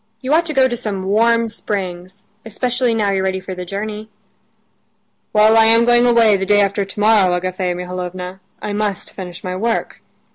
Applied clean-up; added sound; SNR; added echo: none; none; none; none.